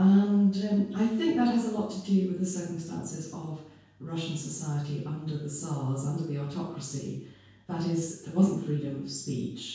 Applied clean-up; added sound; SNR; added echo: none; none; none; reverberation time 0.6 s.